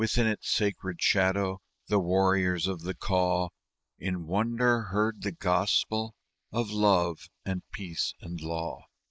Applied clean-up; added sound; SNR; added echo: neural mask model Resemble Enhance denoiser.